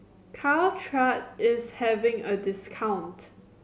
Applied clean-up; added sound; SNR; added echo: none; none; none; none.